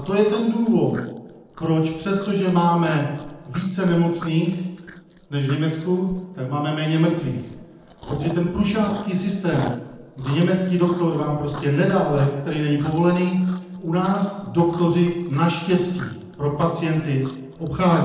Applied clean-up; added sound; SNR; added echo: neural separator model SepFormer DNS4.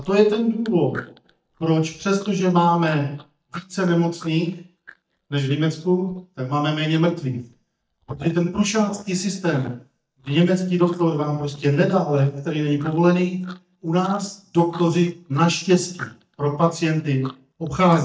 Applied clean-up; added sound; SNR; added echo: neural mask model DeepFilterNet 3.